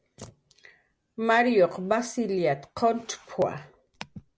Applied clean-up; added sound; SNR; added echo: none; none; none; none.